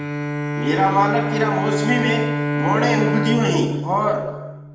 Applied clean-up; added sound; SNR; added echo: none; Bowed string instrument; 1 dB; reverberation time 1.0 s.